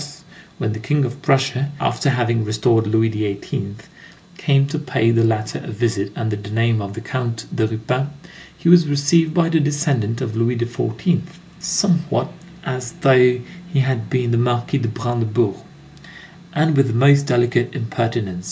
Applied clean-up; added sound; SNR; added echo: none; none; none; none.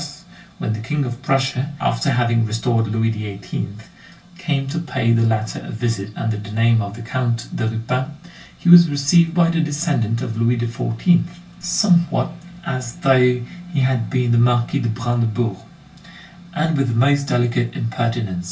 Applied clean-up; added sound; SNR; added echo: none; none; none; reverberation time 0.2 s.